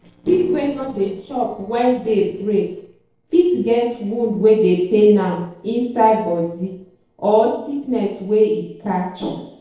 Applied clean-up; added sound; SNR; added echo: neural separator model SepFormer DNS4.